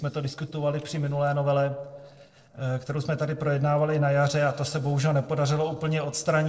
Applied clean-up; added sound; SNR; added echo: neural separator model SepFormer DNS4.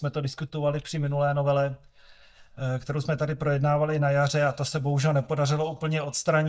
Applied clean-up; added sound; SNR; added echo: neural mask model DeepFilterNet 3.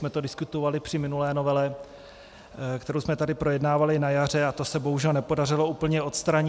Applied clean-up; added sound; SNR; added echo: none; none; none; none.